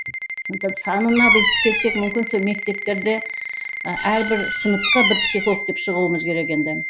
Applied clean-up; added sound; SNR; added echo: none; Bird vocalization, bird call, bird song + Ringtone; 1 dB; none.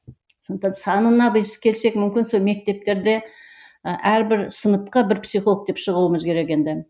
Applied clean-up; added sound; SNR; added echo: none; none; none; none.